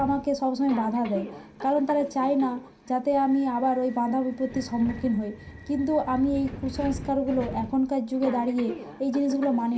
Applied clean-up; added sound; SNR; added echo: none; Subway, metro, underground; 14 dB; reverberation time 0.3 s.